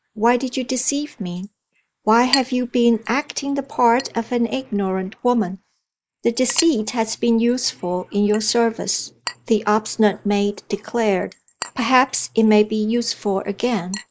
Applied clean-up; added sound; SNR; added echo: neural mask model Resemble Enhance denoiser.